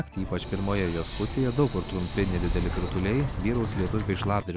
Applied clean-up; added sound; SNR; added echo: none; Bird vocalization, bird call, bird song + Hiss; 3 dB; none.